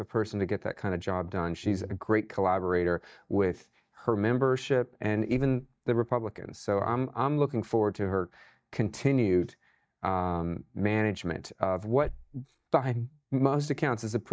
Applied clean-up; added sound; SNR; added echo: neural mask model DeepFilterNet 3.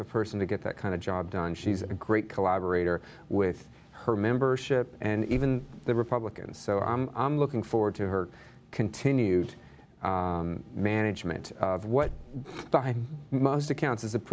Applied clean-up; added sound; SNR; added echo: none; Slam / Car; 13 dB; none.